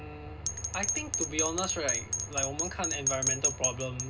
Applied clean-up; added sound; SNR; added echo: none; Bell; -3 dB; reverberation time 0.2 s.